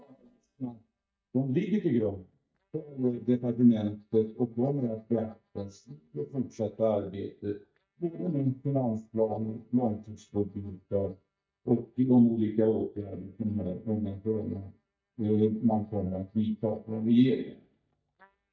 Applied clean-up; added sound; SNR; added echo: neural mask model DeepFilterNet 3.